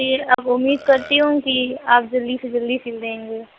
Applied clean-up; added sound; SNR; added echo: none; Burping, eructation; 20 dB; none.